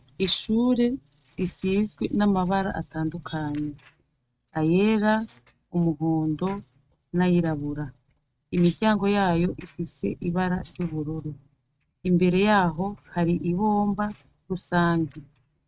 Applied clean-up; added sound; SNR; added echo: neural mask model RNNoise.